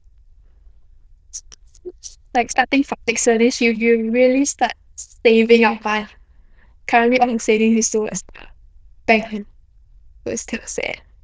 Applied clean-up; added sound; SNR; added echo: neural diffusion model UNIVERSE++.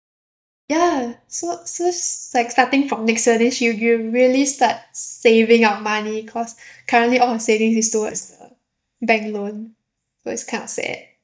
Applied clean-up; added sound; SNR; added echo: neural mask model DeepFilterNet 3.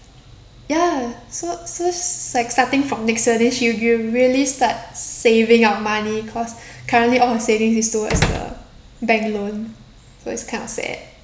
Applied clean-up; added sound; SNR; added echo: none; Slam; 6 dB; none.